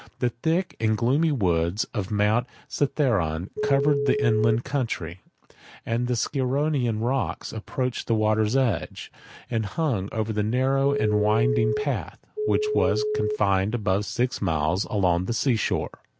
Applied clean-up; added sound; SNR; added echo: none; Telephone; 1 dB; none.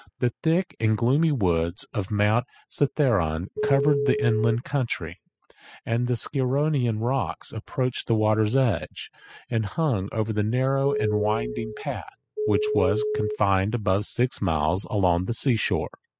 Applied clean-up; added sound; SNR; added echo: classical method spectral subtraction.